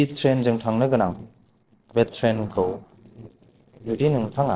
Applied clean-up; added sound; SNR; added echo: neural separator model SepFormer DNS4.